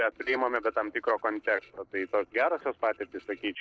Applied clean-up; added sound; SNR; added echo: neural separator model SepFormer DNS4.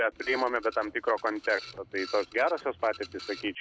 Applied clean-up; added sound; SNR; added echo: none; Printer; 17 dB; none.